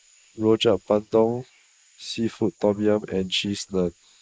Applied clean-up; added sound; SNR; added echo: neural mask model Resemble Enhance denoiser.